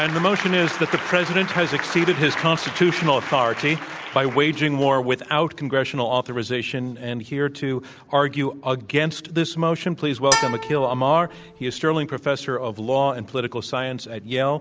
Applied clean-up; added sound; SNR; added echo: none; Bowed string instrument; 5 dB; none.